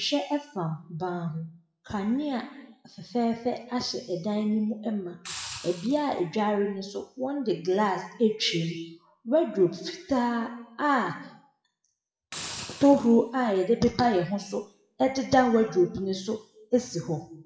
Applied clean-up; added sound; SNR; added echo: classical method WPE with log-MMSE.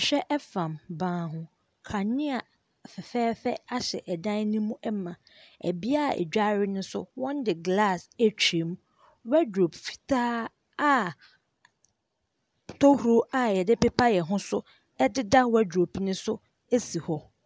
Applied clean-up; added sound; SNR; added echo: none; none; none; none.